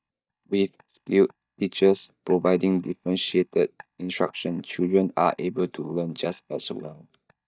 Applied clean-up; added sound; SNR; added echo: neural mask model DeepFilterNet 3.